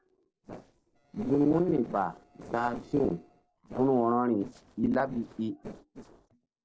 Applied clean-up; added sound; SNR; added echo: neural separator model SepFormer DNS4.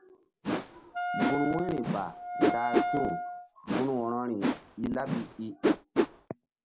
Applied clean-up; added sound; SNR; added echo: none; Wind instrument, woodwind instrument + Whoosh, swoosh, swish; -3 dB; none.